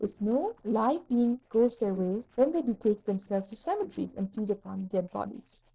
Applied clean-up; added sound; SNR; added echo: neural separator model SepFormer DNS4.